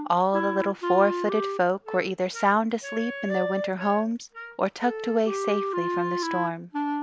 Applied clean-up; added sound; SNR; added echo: none; Wind instrument, woodwind instrument; 5 dB; none.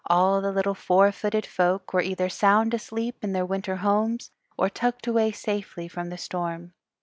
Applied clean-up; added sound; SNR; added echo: none; none; none; none.